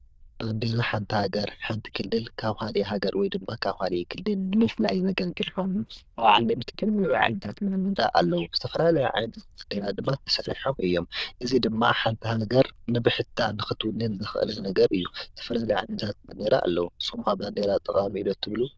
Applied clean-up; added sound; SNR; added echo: neural diffusion model UNIVERSE++.